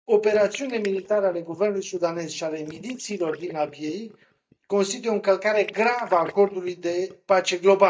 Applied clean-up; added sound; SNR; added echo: neural mask model DeepFilterNet 3.